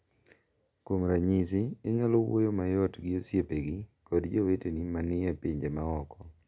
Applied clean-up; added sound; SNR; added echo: none; none; none; none.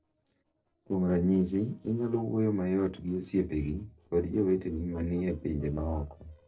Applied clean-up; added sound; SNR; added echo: neural separator model SepFormer DNS4.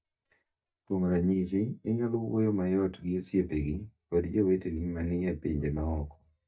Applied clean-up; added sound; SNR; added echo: neural mask model DeepFilterNet 3.